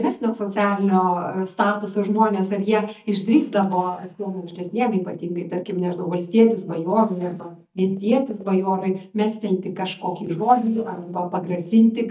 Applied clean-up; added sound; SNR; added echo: neural mask model DeepFilterNet 3.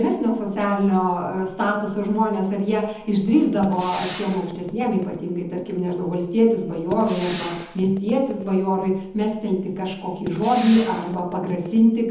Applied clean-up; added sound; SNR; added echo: none; Gunshot, gunfire; 12 dB; reverberation time 1.0 s.